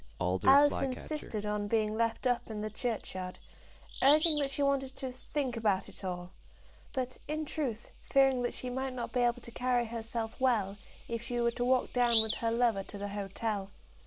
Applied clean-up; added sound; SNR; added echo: none; Bird vocalization, bird call, bird song; 9 dB; none.